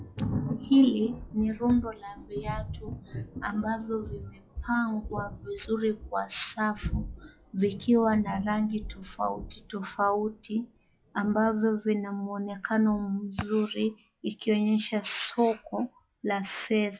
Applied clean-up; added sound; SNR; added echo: classical method log-MMSE.